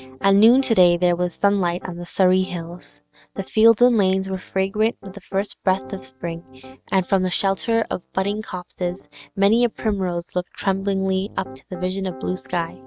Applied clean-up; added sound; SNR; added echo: neural mask model RNNoise.